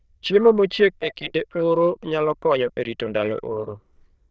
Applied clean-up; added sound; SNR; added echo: neural diffusion model UNIVERSE++.